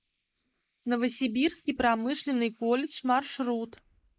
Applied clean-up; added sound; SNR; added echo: neural mask model Resemble Enhance denoiser.